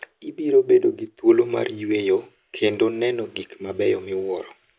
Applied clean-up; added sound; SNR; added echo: none; none; none; none.